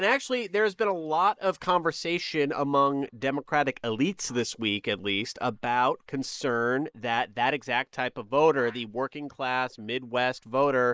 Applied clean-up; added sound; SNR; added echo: neural mask model Resemble Enhance denoiser.